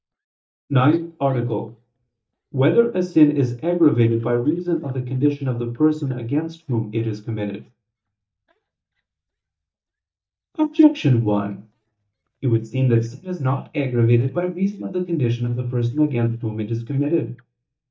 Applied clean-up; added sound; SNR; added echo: neural mask model DeepFilterNet 3.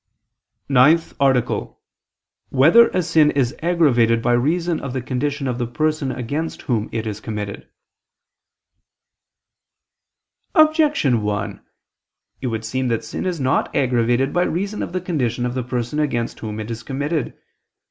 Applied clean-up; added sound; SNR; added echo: none; none; none; none.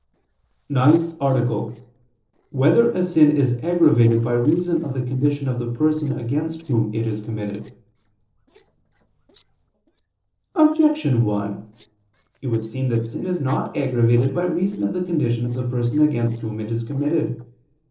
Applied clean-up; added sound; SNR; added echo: neural separator model SepFormer DNS4.